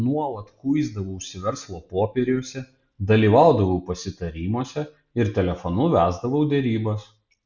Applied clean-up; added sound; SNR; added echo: none; none; none; none.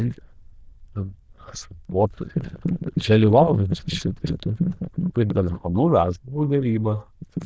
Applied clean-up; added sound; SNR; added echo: neural diffusion model UNIVERSE++.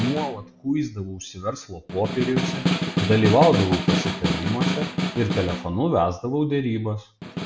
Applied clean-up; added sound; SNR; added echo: none; Snare drum; 2 dB; none.